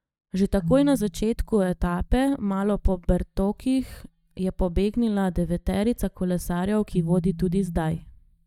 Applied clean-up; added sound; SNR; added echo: neural mask model DeepFilterNet 3.